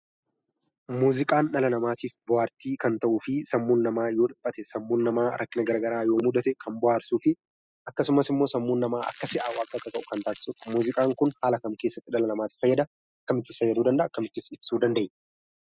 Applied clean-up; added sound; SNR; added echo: classical method spectral subtraction.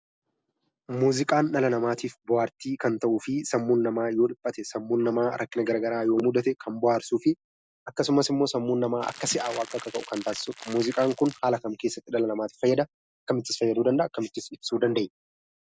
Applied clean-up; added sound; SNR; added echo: none; Crackle; 16 dB; none.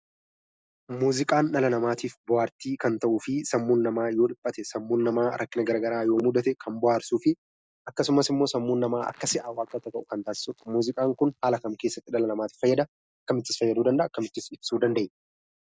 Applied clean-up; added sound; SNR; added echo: neural mask model DeepFilterNet 3.